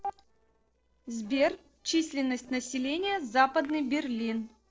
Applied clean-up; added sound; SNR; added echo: neural separator model SepFormer DNS4.